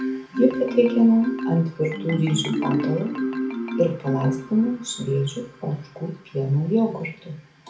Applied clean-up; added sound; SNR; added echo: none; Marimba, xylophone; 6 dB; reverberation time 0.4 s.